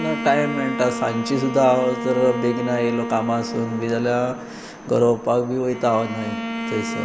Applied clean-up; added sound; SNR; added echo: none; Bowed string instrument; 8 dB; none.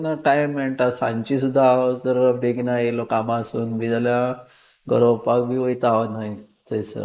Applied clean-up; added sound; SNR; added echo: neural mask model Resemble Enhance denoiser.